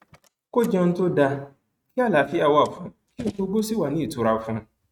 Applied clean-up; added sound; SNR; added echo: neural mask model RNNoise.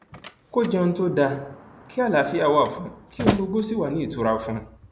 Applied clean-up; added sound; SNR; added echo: none; Slam; 10 dB; none.